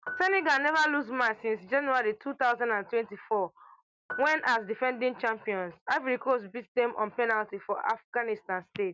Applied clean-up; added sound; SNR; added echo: none; Piano; 15 dB; none.